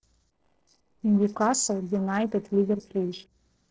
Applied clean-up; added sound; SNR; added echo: neural separator model SepFormer DNS4.